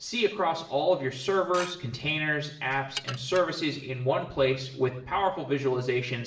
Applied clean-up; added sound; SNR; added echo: none; Dishes, pots, and pans / Glass; 14 dB; reverberation time 0.7 s.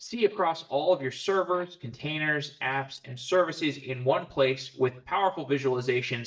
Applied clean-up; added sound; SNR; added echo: neural mask model DeepFilterNet 3.